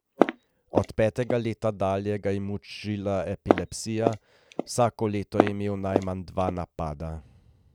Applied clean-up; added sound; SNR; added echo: none; Walk, footsteps; 0 dB; none.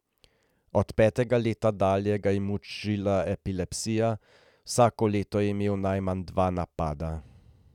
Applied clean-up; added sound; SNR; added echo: none; none; none; none.